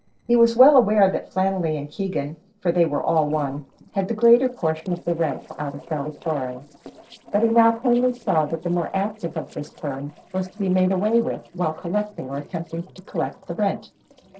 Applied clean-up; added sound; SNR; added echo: neural separator model SepFormer DNS4.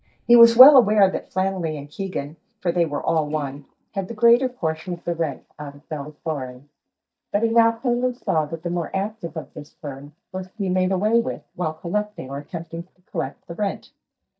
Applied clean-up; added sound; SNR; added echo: neural mask model DeepFilterNet 3.